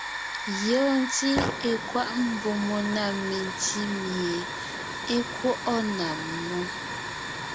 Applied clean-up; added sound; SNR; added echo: none; Hiss / Fire; 4 dB; none.